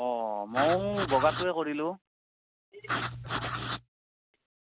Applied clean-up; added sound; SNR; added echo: none; Writing; 2 dB; none.